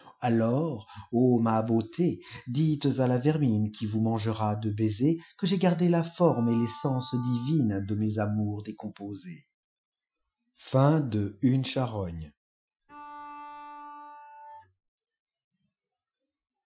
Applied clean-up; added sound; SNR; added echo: classical method Wiener filter.